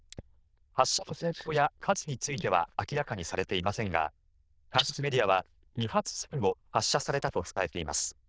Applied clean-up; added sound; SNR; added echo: neural diffusion model UNIVERSE++.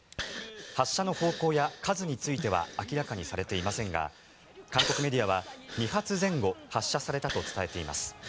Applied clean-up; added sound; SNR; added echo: none; Breathing; 9 dB; none.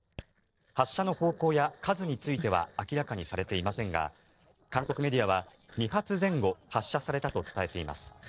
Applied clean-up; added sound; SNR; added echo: neural separator model SepFormer DNS4.